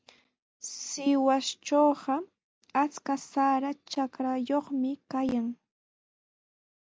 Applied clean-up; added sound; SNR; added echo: none; none; none; none.